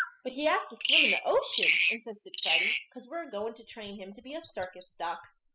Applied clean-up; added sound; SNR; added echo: classical method spectral subtraction.